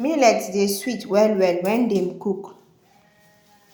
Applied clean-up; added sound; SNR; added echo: none; none; none; none.